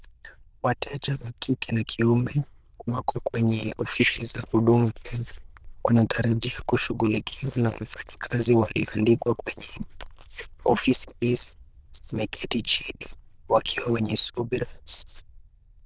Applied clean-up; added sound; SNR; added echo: neural diffusion model UNIVERSE++.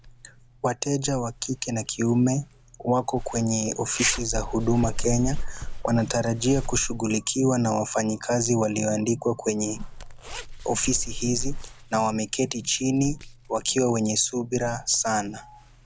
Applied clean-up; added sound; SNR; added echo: none; Zipper (clothing); 9 dB; none.